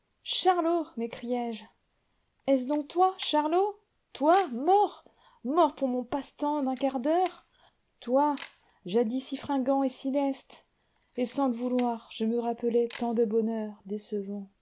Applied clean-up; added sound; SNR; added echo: none; Camera; 20 dB; none.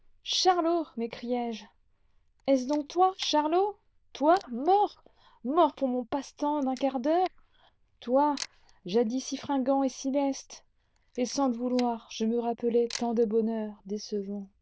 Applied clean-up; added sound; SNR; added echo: neural diffusion model UNIVERSE++.